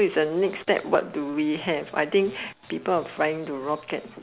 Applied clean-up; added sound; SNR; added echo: none; none; none; none.